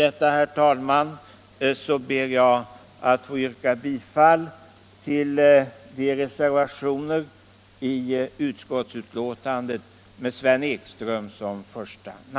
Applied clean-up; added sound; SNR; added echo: none; none; none; none.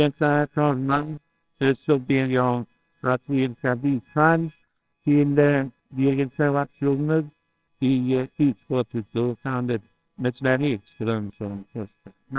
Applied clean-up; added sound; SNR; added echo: neural separator model SepFormer WHAMR!.